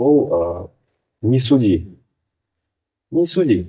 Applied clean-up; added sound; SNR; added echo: neural mask model DeepFilterNet 3.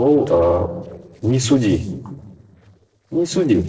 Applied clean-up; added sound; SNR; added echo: neural separator model SepFormer DNS4.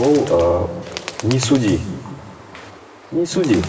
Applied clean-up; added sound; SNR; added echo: none; Bird; 15 dB; reverberation time 1.7 s.